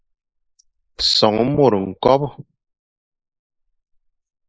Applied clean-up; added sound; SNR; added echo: neural mask model Resemble Enhance denoiser.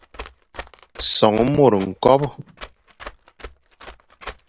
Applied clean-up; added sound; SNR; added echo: none; Run; 19 dB; none.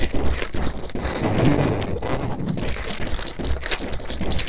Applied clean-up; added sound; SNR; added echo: neural separator model SepFormer DNS4.